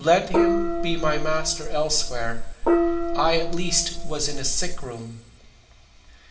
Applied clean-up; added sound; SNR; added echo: none; Gong; -4 dB; reverberation time 0.9 s.